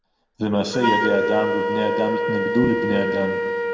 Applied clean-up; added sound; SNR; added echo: none; Wind instrument, woodwind instrument; 0 dB; reverberation time 2.1 s.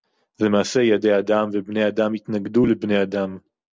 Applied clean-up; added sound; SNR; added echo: none; none; none; none.